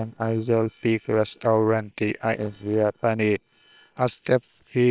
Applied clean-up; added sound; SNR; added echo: neural separator model SepFormer WHAM!.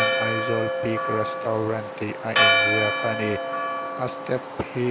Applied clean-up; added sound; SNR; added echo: none; Church bell; -3 dB; none.